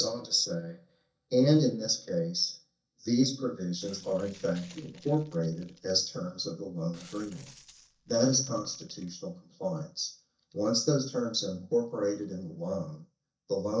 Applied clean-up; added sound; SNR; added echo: neural mask model DeepFilterNet 3.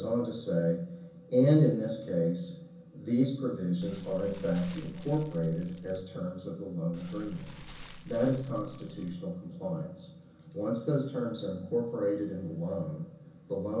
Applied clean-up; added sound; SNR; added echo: none; Fire; 17 dB; reverberation time 0.6 s.